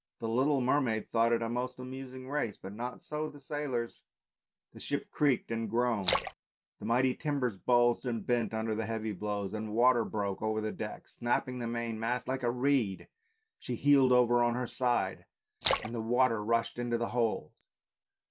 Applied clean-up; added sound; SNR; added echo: none; Splash, splatter; 6 dB; none.